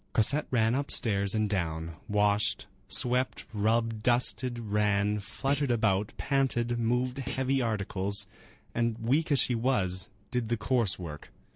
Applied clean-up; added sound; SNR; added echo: none; Thump, thud; 16 dB; none.